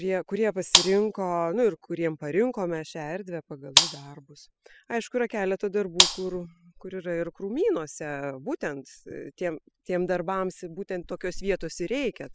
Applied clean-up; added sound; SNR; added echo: classical method spectral subtraction.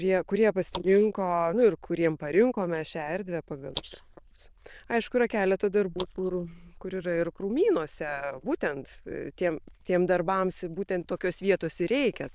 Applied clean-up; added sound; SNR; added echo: neural diffusion model UNIVERSE++.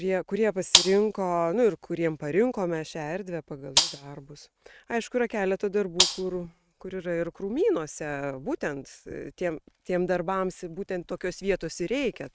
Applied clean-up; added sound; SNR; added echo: neural mask model RNNoise.